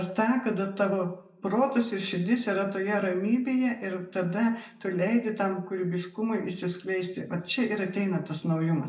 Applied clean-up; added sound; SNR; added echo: none; none; none; reverberation time 0.6 s.